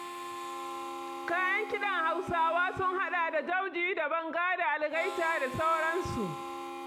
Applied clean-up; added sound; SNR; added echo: none; Harmonica; 10 dB; none.